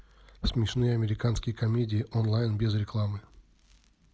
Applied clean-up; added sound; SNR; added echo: none; none; none; none.